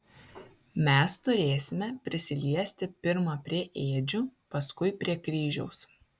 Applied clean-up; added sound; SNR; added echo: none; none; none; none.